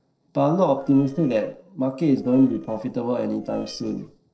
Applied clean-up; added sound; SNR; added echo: neural separator model SepFormer DNS4.